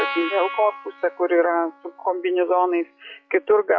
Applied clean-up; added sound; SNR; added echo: classical method log-MMSE.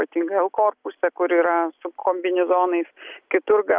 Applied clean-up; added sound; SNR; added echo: none; none; none; none.